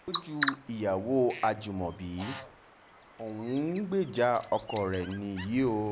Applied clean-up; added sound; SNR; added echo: none; Bird vocalization, bird call, bird song; 11 dB; none.